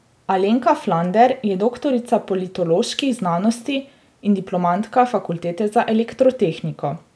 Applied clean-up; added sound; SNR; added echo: none; none; none; none.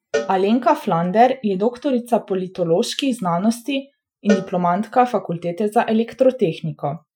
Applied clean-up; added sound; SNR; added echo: classical method Wiener filter.